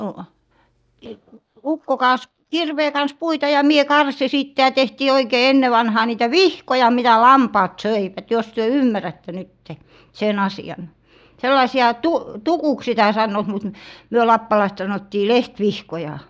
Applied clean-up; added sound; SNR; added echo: neural mask model DeepFilterNet 3.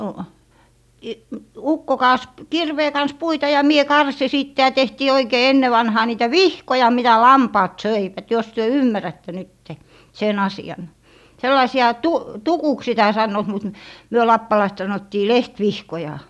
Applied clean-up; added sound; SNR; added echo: none; none; none; none.